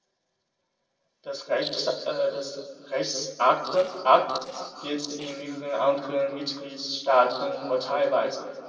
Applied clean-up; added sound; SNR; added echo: neural separator model SepFormer DNS4.